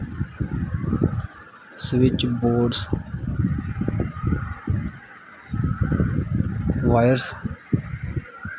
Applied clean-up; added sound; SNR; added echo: none; none; none; none.